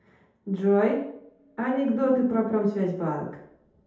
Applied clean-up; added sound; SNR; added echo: none; none; none; reverberation time 0.8 s.